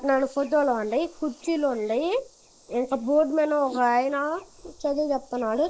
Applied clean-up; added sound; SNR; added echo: neural mask model Resemble Enhance denoiser.